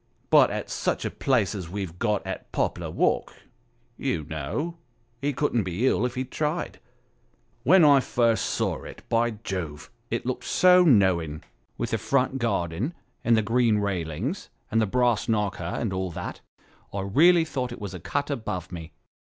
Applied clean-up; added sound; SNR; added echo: none; none; none; none.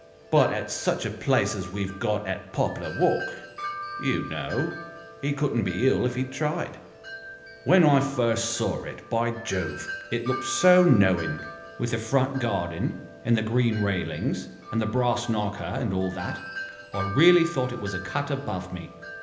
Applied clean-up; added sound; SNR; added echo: none; Wind chime; 13 dB; reverberation time 0.8 s.